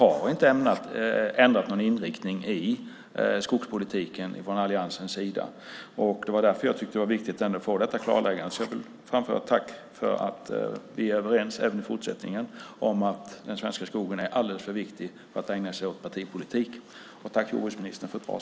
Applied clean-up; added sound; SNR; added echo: none; Writing; 20 dB; none.